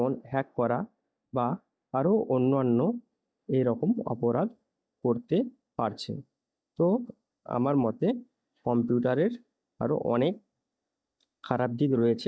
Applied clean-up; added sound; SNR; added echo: neural mask model DeepFilterNet 3.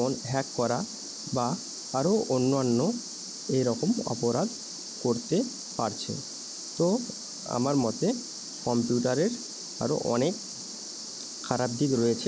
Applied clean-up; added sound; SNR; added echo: none; Cricket; 10 dB; none.